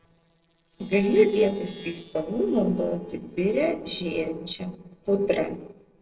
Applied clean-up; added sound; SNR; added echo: neural separator model SepFormer DNS4.